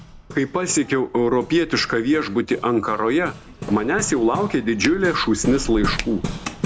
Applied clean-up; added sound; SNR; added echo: none; Hammer + Finger snapping; 11 dB; none.